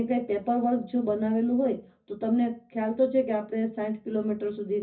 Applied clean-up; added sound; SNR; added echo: none; none; none; reverberation time 0.4 s.